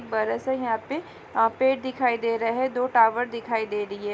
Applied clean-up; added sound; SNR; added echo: none; none; none; none.